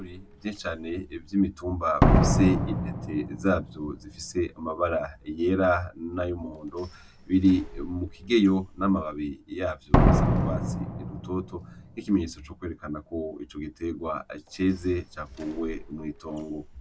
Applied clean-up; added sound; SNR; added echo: none; Slam; 1 dB; none.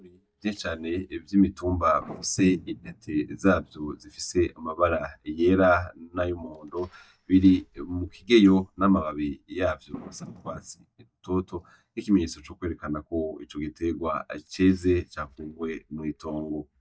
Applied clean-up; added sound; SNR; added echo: neural mask model DeepFilterNet 3.